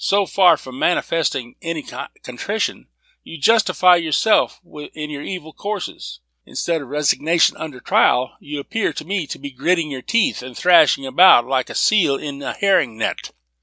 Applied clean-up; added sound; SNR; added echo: none; none; none; none.